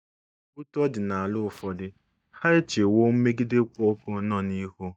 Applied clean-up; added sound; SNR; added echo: neural mask model DeepFilterNet 3.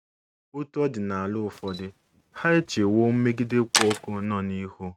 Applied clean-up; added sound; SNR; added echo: neural mask model RNNoise.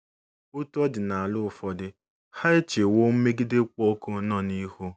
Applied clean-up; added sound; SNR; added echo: none; none; none; none.